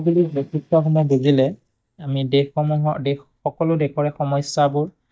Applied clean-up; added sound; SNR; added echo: neural mask model DeepFilterNet 3.